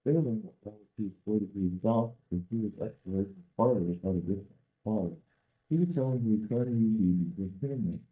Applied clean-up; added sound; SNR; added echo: neural mask model DeepFilterNet 3.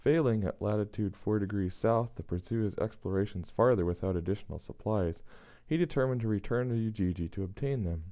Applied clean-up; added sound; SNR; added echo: none; none; none; none.